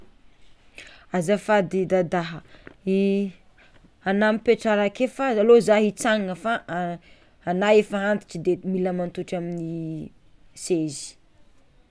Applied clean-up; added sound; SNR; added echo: none; none; none; none.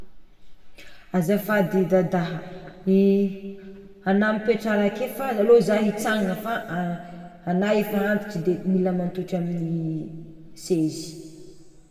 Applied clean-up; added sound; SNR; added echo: none; none; none; reverberation time 1.8 s.